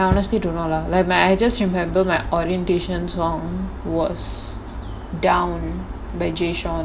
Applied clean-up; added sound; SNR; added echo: none; Bass drum; 9 dB; none.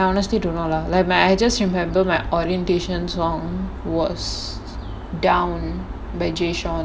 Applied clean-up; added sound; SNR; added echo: none; none; none; none.